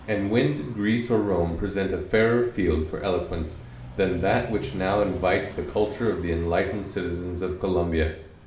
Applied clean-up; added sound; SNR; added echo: none; Motorcycle; 17 dB; reverberation time 0.6 s.